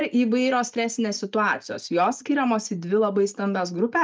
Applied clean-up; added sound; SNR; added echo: none; none; none; none.